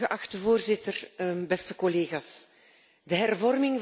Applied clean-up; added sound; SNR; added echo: none; none; none; none.